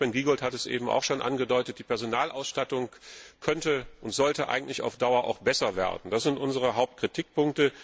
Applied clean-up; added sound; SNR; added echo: none; none; none; none.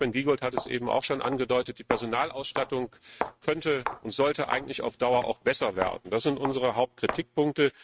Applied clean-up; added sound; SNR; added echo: neural mask model RNNoise.